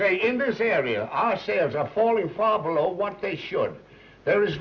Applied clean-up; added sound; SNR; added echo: none; none; none; none.